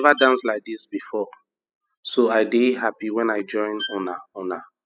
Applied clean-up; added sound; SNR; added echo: classical method spectral subtraction.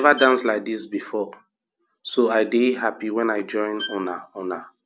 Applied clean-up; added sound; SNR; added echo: none; Bowed string instrument; 14 dB; none.